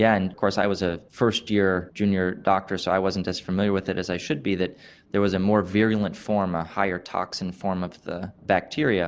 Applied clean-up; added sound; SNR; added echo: none; none; none; none.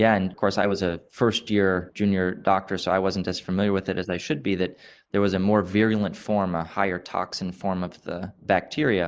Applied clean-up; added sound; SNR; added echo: neural mask model Resemble Enhance denoiser.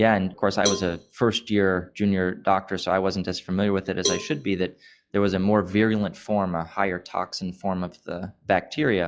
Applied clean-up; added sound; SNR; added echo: classical method log-MMSE.